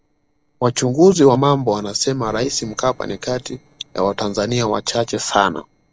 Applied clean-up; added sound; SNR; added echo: neural separator model SepFormer DNS4.